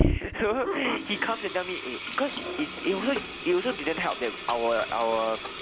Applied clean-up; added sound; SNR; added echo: none; Sink (filling or washing); 3 dB; none.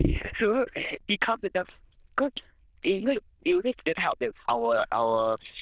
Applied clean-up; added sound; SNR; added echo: neural diffusion model UNIVERSE++.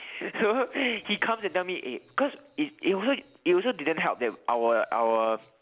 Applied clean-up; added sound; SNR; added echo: none; none; none; none.